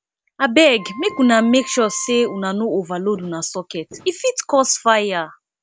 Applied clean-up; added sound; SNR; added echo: none; Walk, footsteps + Wind instrument, woodwind instrument; 20 dB; none.